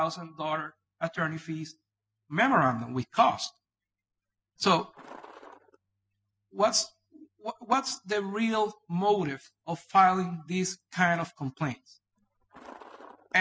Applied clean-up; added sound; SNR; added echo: classical method spectral subtraction.